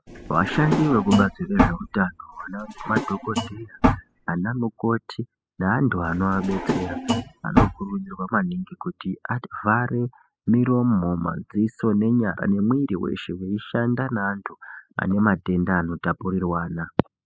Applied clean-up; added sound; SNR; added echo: classical method spectral subtraction.